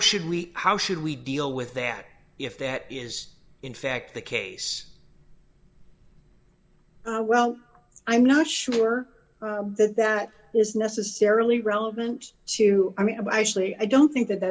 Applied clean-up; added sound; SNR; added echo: none; none; none; none.